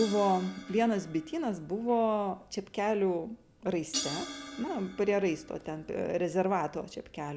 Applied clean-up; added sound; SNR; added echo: none; Crash cymbal; 14 dB; none.